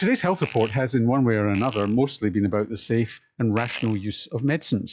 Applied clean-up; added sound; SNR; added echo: classical method log-MMSE.